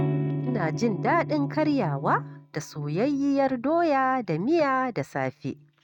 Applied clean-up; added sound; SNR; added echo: neural mask model RNNoise.